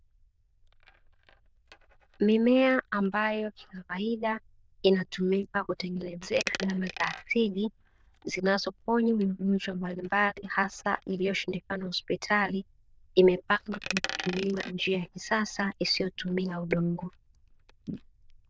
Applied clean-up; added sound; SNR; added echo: neural diffusion model UNIVERSE++.